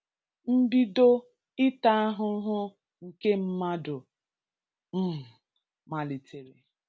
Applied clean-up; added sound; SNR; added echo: none; none; none; none.